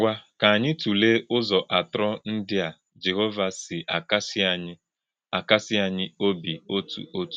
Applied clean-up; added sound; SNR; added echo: none; none; none; none.